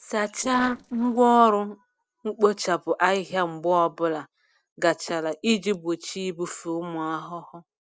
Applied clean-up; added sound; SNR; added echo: neural separator model SepFormer DNS4.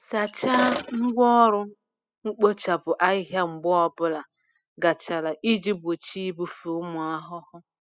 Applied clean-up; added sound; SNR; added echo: classical method spectral subtraction.